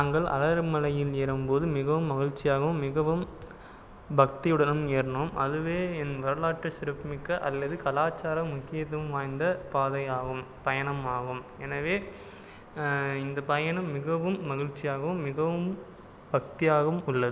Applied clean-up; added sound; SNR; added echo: none; none; none; none.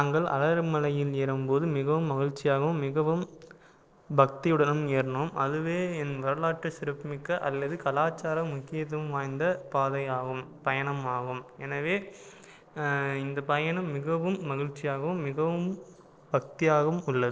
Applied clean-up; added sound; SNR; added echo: neural separator model SepFormer DNS4.